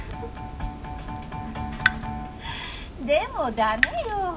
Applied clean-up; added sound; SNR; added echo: none; Drip / Water tap, faucet; 3 dB; reverberation time 0.2 s.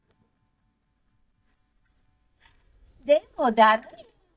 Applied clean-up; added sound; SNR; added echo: neural mask model DeepFilterNet 3.